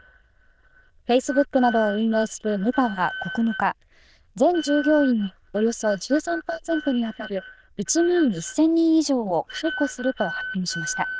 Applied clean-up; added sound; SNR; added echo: neural diffusion model UNIVERSE++.